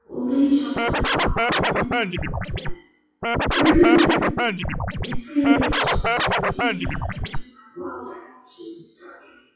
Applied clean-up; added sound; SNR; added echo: classical method WPE with log-MMSE.